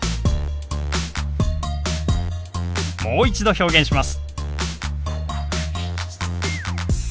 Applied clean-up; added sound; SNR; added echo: none; none; none; none.